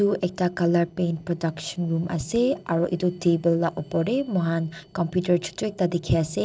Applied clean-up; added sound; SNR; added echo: neural separator model SepFormer DNS4.